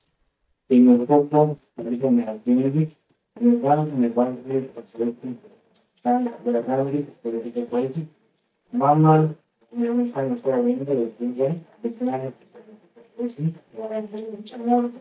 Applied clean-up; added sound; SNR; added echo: neural mask model DeepFilterNet 3.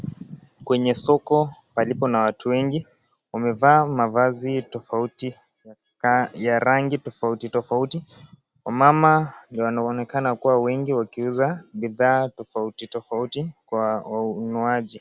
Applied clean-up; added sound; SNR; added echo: none; none; none; none.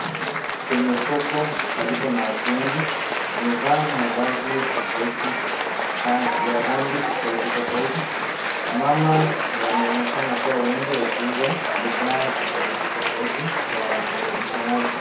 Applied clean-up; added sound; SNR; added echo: none; Applause / Cheering; -1 dB; reverberation time 0.6 s.